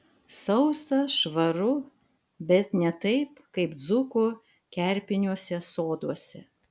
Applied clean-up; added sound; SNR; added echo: none; none; none; none.